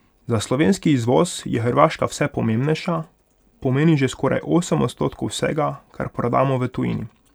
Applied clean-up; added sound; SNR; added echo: none; none; none; none.